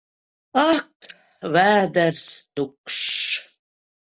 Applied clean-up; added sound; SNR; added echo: none; none; none; none.